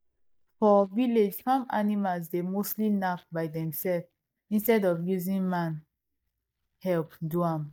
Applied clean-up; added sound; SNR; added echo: neural mask model DeepFilterNet 3.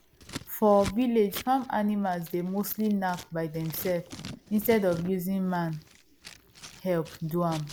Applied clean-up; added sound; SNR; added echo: none; Scissors; 17 dB; none.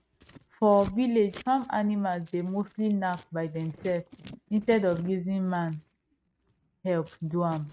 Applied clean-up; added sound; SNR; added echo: neural mask model RNNoise.